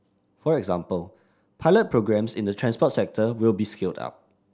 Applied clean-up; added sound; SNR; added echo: none; none; none; none.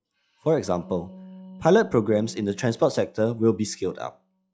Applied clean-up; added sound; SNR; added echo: classical method log-MMSE.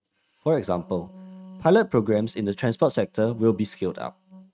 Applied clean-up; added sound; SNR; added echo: neural mask model RNNoise.